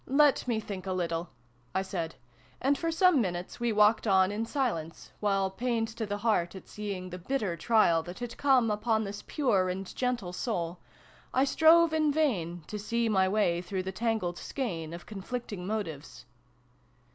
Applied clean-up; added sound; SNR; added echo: none; none; none; none.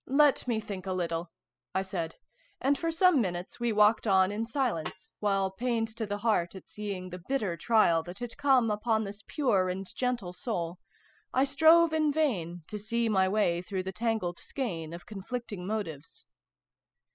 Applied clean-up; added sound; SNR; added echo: classical method spectral subtraction.